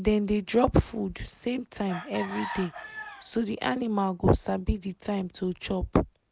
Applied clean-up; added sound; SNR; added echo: none; Chicken, rooster; 12 dB; none.